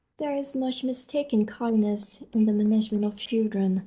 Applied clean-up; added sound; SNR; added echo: neural separator model SepFormer DNS4.